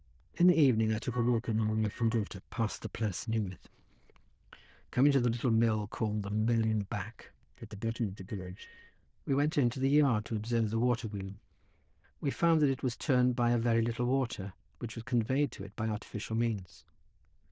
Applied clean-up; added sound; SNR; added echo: neural diffusion model UNIVERSE++.